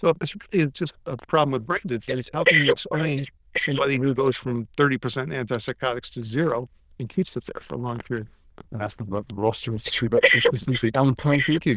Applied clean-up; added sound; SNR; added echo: neural diffusion model UNIVERSE++.